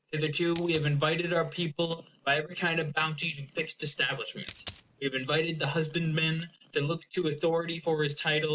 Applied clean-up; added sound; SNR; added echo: none; Coin (dropping); 16 dB; none.